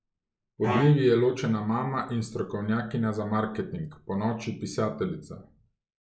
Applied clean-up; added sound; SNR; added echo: neural mask model Resemble Enhance denoiser.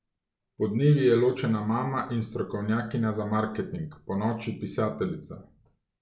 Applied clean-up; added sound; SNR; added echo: none; none; none; none.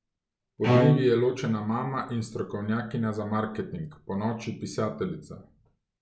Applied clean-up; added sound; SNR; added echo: none; Bowed string instrument; -1 dB; none.